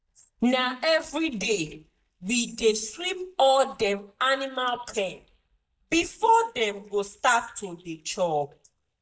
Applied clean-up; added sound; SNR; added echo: neural mask model DeepFilterNet 3.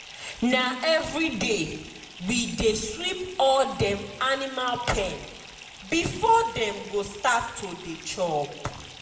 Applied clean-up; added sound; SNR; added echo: none; Fill (with liquid) / Bathtub (filling or washing); 18 dB; reverberation time 1.3 s.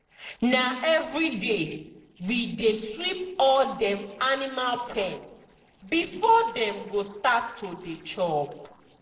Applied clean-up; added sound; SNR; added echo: neural separator model SepFormer DNS4.